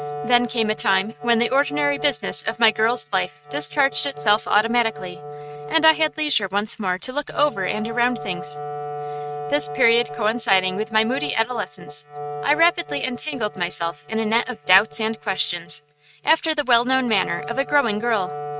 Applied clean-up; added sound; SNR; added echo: neural mask model RNNoise.